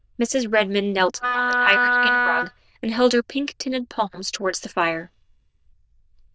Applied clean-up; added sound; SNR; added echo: neural diffusion model UNIVERSE++.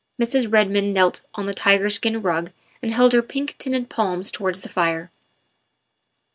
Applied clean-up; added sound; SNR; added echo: none; none; none; none.